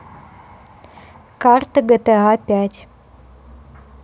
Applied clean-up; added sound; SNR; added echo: none; none; none; none.